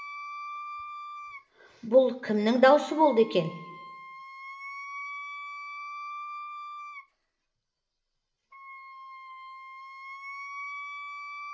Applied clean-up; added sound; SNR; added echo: none; Wind instrument, woodwind instrument; 11 dB; reverberation time 0.9 s.